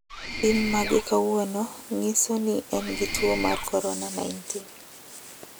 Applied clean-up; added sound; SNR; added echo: none; Mechanisms; 6 dB; none.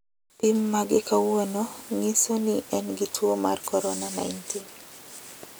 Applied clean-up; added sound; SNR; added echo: none; none; none; none.